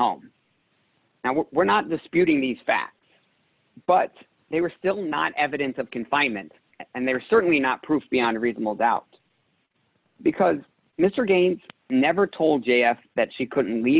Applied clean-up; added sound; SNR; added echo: none; none; none; none.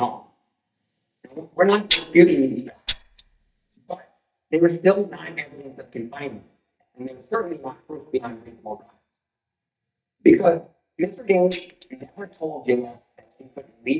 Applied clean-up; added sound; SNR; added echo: neural mask model DeepFilterNet 3.